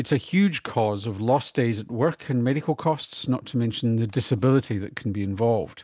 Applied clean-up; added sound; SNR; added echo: none; none; none; none.